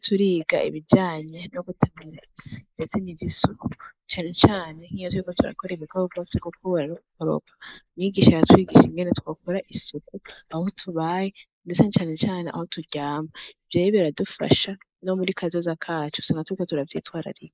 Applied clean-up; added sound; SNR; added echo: neural mask model Resemble Enhance denoiser.